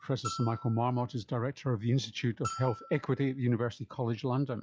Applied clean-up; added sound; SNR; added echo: classical method log-MMSE.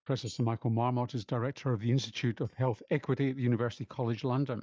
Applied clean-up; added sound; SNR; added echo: neural mask model DeepFilterNet 3.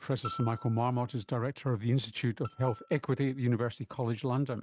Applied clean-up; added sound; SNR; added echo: neural mask model RNNoise.